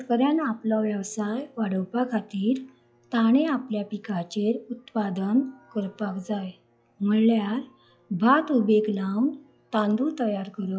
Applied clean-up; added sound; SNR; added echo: classical method log-MMSE.